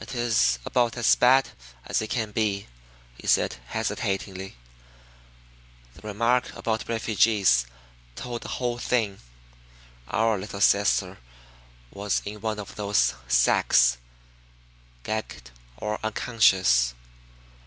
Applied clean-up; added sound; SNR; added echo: none; none; none; none.